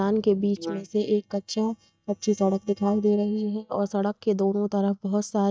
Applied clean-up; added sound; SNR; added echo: neural mask model DeepFilterNet 3.